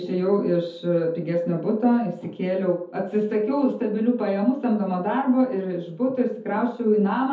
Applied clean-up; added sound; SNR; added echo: none; none; none; reverberation time 0.5 s.